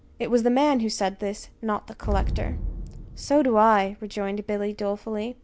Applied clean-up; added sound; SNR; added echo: none; Explosion; 9 dB; none.